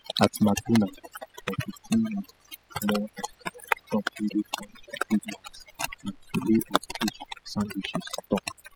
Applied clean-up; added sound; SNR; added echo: classical method spectral subtraction.